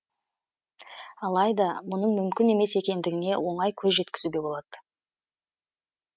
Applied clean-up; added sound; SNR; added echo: none; none; none; none.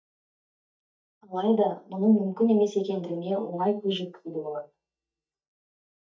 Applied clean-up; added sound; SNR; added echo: neural mask model DeepFilterNet 3.